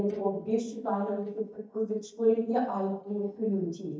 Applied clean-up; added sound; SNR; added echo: neural mask model DeepFilterNet 3.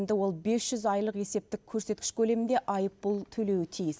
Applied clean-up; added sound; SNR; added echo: none; none; none; none.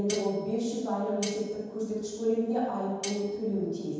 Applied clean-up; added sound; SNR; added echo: none; Cutlery, silverware; 14 dB; reverberation time 1.2 s.